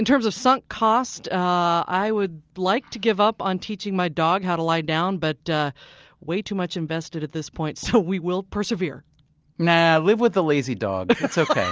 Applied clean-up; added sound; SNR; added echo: none; none; none; none.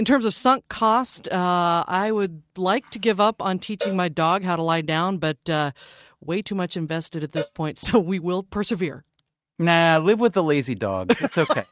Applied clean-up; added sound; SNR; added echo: neural mask model RNNoise.